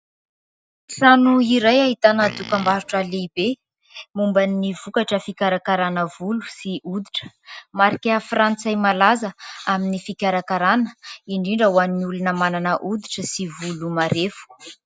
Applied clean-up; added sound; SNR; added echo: none; Livestock, farm animals, working animals; 13 dB; none.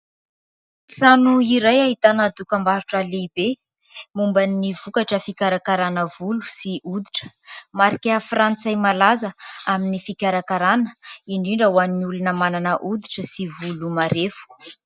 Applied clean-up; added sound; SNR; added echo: none; none; none; none.